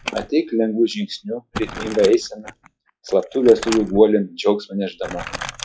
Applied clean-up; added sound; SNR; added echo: classical method log-MMSE.